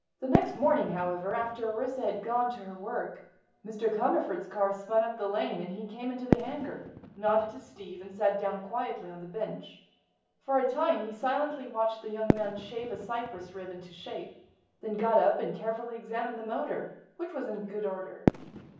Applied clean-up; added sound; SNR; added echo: none; Fireworks; 6 dB; reverberation time 0.7 s.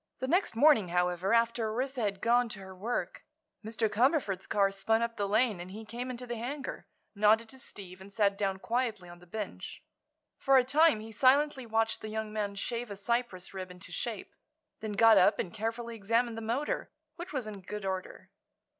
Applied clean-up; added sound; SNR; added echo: none; none; none; none.